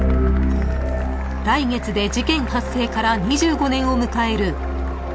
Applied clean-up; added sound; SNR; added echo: none; Applause / Crowd / Cheering; 20 dB; none.